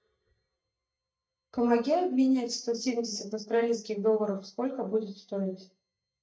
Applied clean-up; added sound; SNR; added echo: neural mask model DeepFilterNet 3.